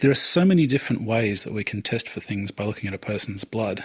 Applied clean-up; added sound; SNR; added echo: none; none; none; none.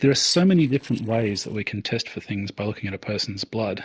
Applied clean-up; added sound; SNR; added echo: neural separator model SepFormer DNS4.